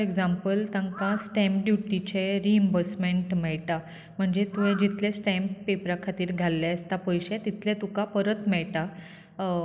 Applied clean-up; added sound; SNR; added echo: none; Crow; 17 dB; none.